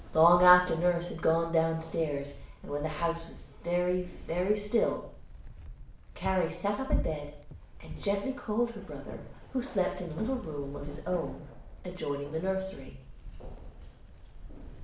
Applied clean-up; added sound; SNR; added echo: none; Keys jangling; 13 dB; reverberation time 0.6 s.